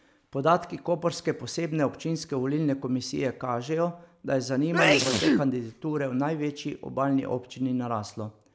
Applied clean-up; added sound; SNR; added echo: none; Sneeze; -2 dB; none.